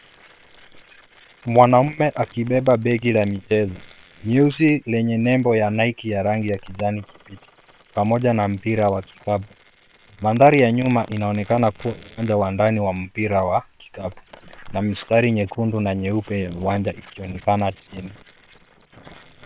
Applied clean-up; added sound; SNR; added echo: neural separator model SepFormer WHAM!.